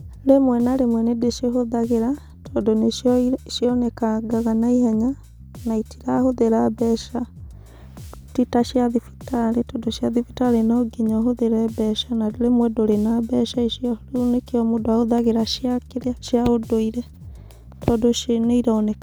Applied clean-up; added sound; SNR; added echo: none; Bass guitar; 19 dB; none.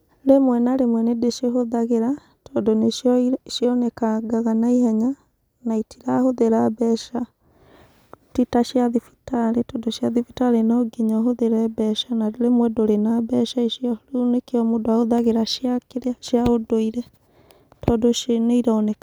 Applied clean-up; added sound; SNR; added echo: none; none; none; none.